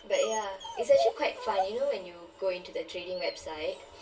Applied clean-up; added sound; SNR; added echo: none; Dog; 7 dB; reverberation time 0.3 s.